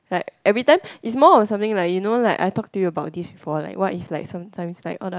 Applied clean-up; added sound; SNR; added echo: none; none; none; none.